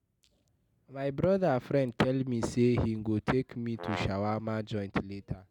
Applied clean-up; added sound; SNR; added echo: none; Brass instrument; 10 dB; none.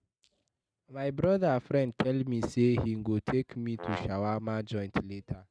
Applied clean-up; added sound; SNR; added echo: neural mask model RNNoise.